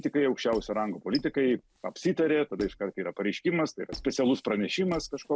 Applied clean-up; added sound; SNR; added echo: none; Squeak; 19 dB; none.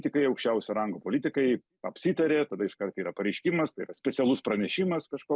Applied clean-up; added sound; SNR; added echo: none; none; none; none.